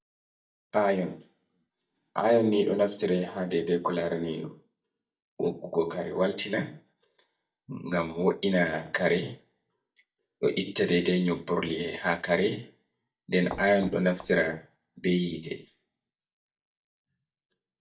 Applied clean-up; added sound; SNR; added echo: neural mask model DeepFilterNet 3.